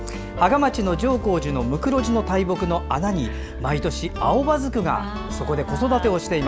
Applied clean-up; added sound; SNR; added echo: none; none; none; none.